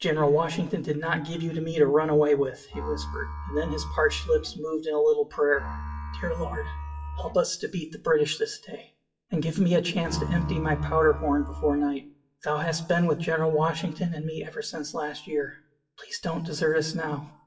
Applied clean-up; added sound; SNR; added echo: classical method WPE with log-MMSE.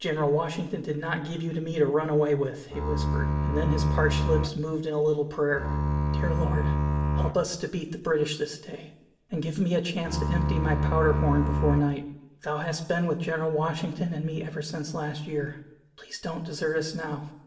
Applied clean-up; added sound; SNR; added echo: none; Bowed string instrument; -2 dB; reverberation time 0.8 s.